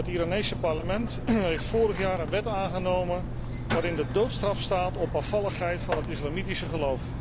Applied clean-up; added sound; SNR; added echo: none; Mechanisms; 3 dB; none.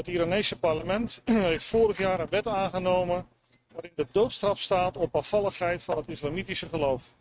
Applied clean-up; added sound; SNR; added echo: neural mask model RNNoise.